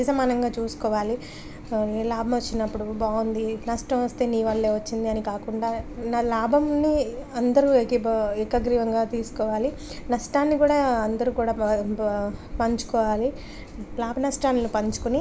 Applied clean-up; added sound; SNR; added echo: none; none; none; none.